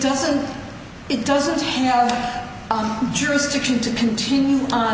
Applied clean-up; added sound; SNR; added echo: none; none; none; none.